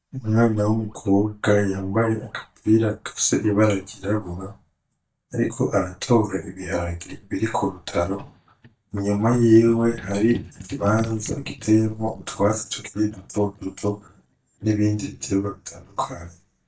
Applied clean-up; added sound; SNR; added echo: neural mask model DeepFilterNet 3.